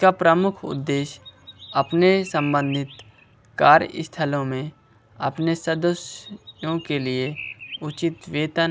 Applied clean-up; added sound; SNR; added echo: none; Chirp, tweet; 19 dB; none.